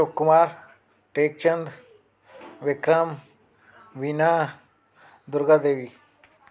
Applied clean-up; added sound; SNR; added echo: none; none; none; none.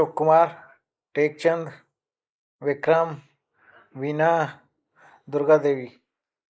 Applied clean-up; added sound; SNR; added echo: neural mask model Resemble Enhance denoiser.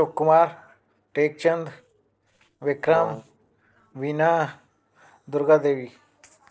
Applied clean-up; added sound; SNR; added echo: neural separator model SepFormer DNS4.